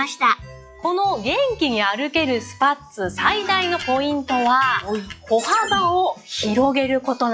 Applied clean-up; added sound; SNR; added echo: classical method log-MMSE.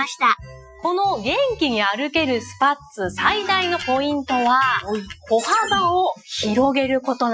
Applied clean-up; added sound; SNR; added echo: classical method Wiener filter.